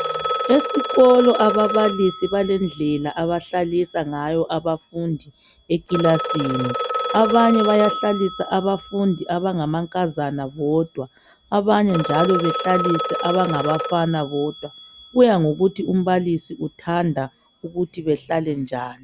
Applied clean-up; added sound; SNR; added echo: none; Telephone; 8 dB; none.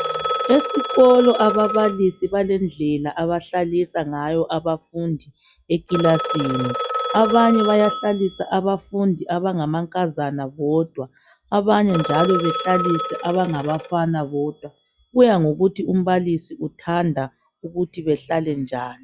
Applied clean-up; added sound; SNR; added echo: classical method log-MMSE.